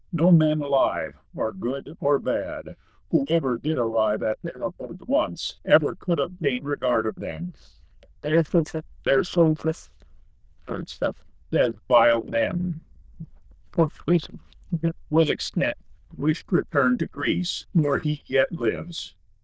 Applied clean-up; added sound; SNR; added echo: neural diffusion model UNIVERSE++.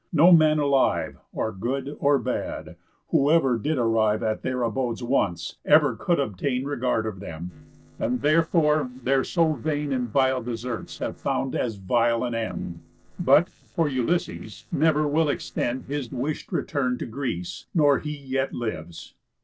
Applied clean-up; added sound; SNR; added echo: neural separator model SepFormer DNS4.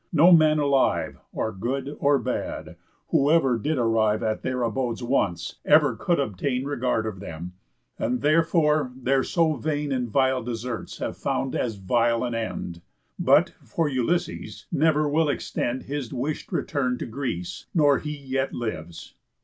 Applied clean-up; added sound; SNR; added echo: none; none; none; none.